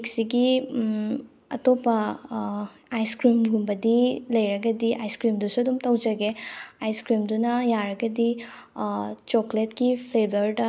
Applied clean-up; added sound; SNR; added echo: none; none; none; none.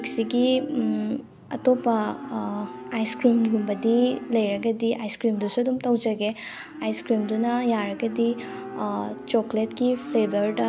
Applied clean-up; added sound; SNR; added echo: none; Livestock, farm animals, working animals; 13 dB; none.